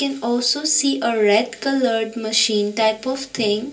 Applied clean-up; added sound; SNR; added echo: none; none; none; reverberation time 0.3 s.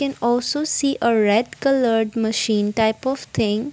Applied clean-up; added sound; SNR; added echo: none; none; none; none.